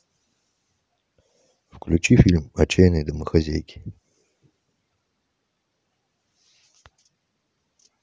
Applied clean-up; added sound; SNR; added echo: none; none; none; none.